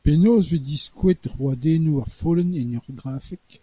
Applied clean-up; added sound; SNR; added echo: none; none; none; none.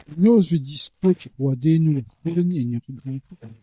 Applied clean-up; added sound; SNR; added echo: neural mask model DeepFilterNet 3.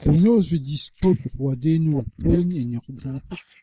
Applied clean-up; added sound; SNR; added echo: neural mask model Resemble Enhance denoiser.